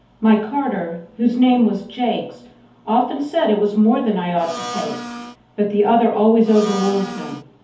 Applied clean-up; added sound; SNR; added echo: none; Domestic sounds, home sounds; 11 dB; reverberation time 0.6 s.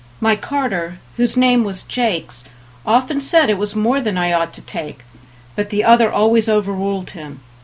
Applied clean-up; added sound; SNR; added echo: none; none; none; none.